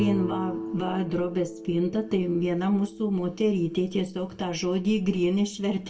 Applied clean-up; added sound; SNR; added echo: none; Guitar; 12 dB; reverberation time 0.2 s.